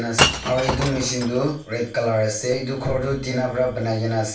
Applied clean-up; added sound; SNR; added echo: none; Shatter / Crushing; 4 dB; reverberation time 0.3 s.